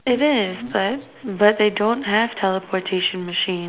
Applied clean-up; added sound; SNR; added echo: none; none; none; none.